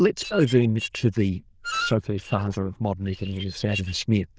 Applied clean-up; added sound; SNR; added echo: neural diffusion model UNIVERSE++.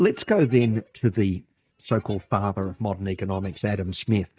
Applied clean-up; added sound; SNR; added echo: neural mask model DeepFilterNet 3.